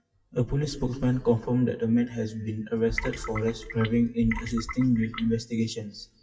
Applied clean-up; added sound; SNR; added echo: classical method WPE with log-MMSE.